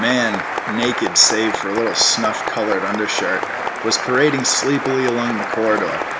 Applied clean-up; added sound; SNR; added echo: none; Applause; 4 dB; none.